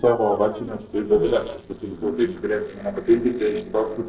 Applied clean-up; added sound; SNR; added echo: neural separator model SepFormer DNS4.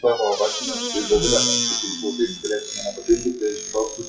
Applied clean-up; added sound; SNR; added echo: classical method WPE with log-MMSE.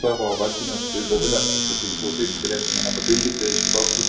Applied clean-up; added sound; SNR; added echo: none; Squeak / Cupboard open or close; -1 dB; reverberation time 0.7 s.